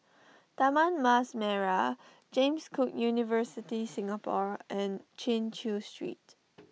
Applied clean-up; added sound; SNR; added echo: none; none; none; none.